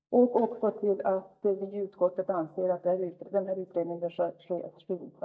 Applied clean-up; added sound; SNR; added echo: neural mask model DeepFilterNet 3.